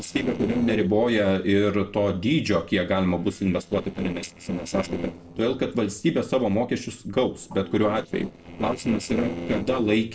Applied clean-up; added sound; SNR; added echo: neural separator model SepFormer DNS4.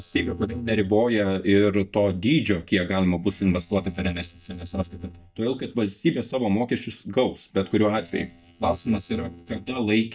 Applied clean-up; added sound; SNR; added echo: neural mask model DeepFilterNet 3.